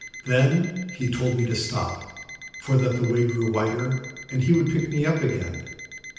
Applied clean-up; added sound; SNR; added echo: none; Alarm; 16 dB; reverberation time 0.9 s.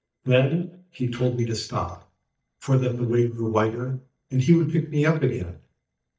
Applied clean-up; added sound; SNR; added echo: neural mask model DeepFilterNet 3.